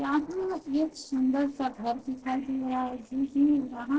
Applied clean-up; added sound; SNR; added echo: neural separator model SepFormer DNS4.